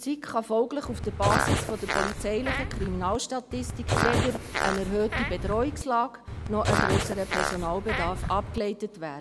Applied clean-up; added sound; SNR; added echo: none; Fart; -1 dB; none.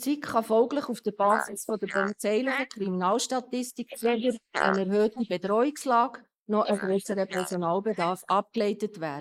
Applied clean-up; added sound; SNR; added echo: neural mask model Resemble Enhance denoiser.